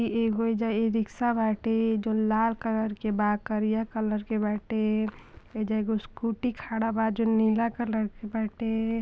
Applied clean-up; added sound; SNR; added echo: none; none; none; none.